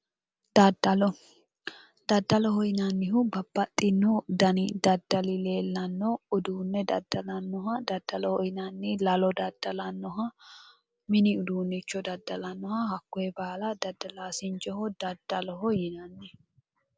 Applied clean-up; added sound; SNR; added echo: none; none; none; none.